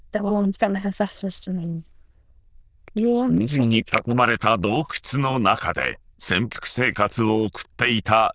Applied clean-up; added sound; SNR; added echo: neural diffusion model UNIVERSE++.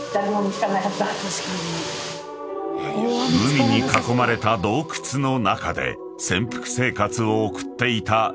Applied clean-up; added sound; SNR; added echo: none; Finger snapping; 14 dB; none.